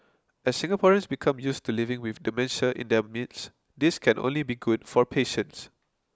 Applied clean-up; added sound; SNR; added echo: none; none; none; none.